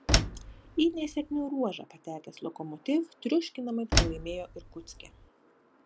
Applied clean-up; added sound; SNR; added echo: none; Slam; -2 dB; none.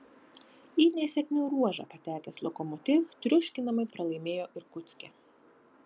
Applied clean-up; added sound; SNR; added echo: none; none; none; none.